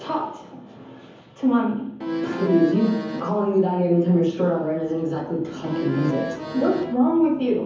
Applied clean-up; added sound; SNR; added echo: none; Accordion; 7 dB; reverberation time 0.7 s.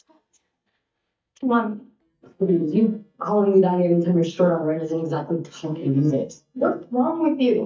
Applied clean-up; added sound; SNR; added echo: neural mask model DeepFilterNet 3.